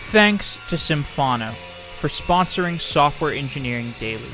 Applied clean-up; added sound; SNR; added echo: none; Sawing; 17 dB; none.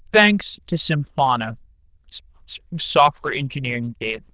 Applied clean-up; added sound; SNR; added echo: neural diffusion model UNIVERSE++.